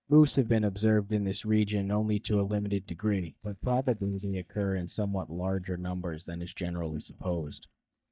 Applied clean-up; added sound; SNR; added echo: neural mask model DeepFilterNet 3.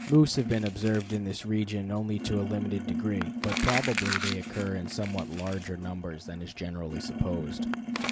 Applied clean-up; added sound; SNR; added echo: none; Crumpling, crinkling + Sink (filling or washing); 5 dB; none.